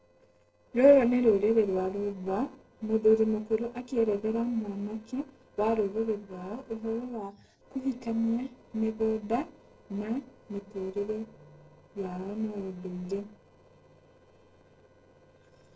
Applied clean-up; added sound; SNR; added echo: neural separator model SepFormer DNS4.